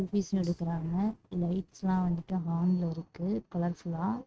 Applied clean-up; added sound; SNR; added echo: neural mask model RNNoise.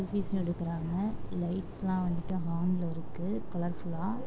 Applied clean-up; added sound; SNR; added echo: none; Drip; 3 dB; none.